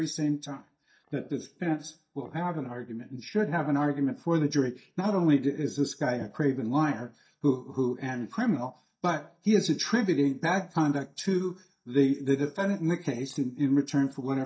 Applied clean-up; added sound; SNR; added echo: neural mask model DeepFilterNet 3.